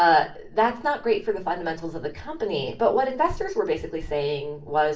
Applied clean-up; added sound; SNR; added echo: none; none; none; reverberation time 0.3 s.